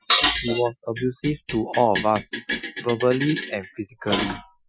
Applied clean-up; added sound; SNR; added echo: classical method Wiener filter.